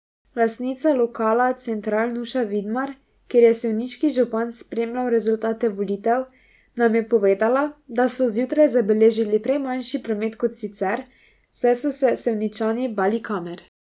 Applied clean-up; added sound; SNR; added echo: none; none; none; none.